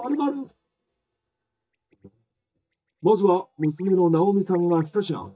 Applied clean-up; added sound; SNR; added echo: neural mask model DeepFilterNet 3.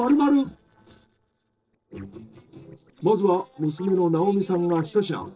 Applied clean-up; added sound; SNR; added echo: neural separator model SepFormer DNS4.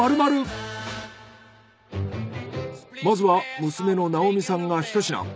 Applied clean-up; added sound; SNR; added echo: none; none; none; none.